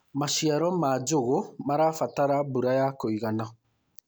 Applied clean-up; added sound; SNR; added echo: none; none; none; none.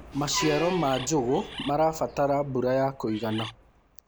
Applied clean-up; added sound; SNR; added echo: none; Bird + Truck; 12 dB; none.